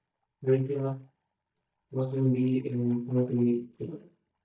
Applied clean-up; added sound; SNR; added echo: neural mask model DeepFilterNet 3.